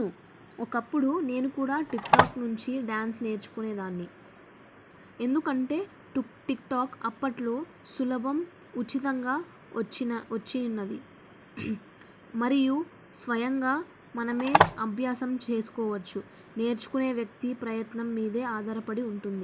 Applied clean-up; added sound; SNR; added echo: none; Telephone; -5 dB; none.